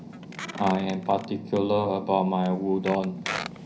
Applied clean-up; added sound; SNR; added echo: none; Squeak; 13 dB; reverberation time 0.4 s.